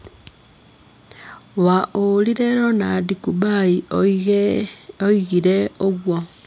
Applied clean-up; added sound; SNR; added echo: none; none; none; none.